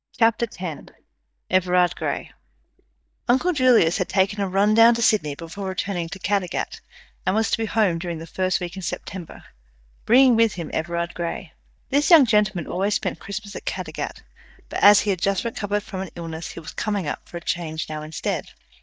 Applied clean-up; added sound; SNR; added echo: neural mask model DeepFilterNet 3.